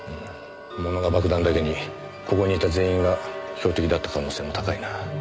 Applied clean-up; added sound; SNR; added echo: none; Tick-tock; 13 dB; none.